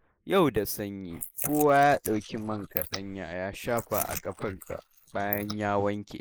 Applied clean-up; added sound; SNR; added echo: neural mask model Resemble Enhance denoiser.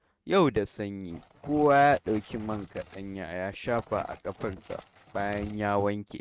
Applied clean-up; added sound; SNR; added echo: neural mask model RNNoise.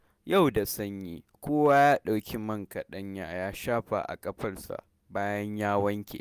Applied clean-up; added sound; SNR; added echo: none; none; none; none.